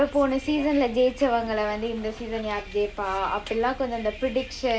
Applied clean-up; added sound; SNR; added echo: none; Bus; 18 dB; none.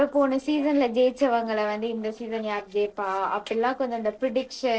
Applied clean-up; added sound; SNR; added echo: neural separator model SepFormer DNS4.